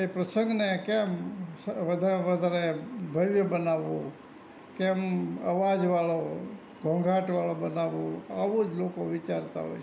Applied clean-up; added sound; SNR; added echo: none; none; none; none.